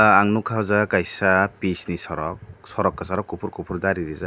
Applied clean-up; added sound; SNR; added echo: none; none; none; none.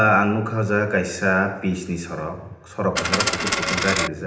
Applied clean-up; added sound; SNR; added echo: none; Coin (dropping); 0 dB; reverberation time 0.8 s.